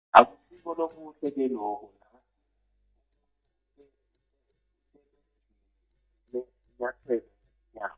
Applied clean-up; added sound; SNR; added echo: neural mask model DeepFilterNet 3.